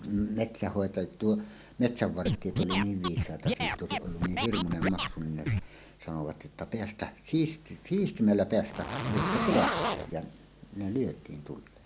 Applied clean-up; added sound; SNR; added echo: none; Zipper (clothing) + Scratching (performance technique); 0 dB; none.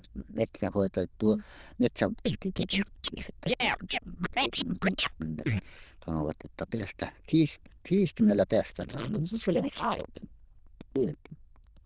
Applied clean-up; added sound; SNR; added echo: neural diffusion model UNIVERSE++.